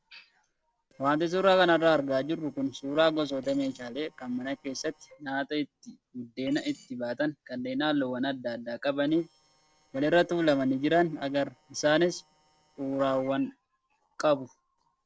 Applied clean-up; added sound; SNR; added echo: neural separator model SepFormer DNS4.